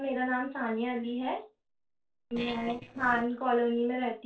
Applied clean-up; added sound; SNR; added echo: neural separator model SepFormer DNS4.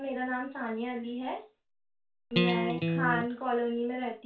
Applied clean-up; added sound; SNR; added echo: none; Electric guitar; -5 dB; reverberation time 0.2 s.